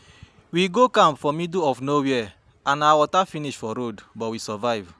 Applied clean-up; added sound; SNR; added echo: none; none; none; none.